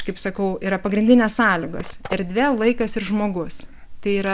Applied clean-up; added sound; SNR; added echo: none; Liquid; 15 dB; none.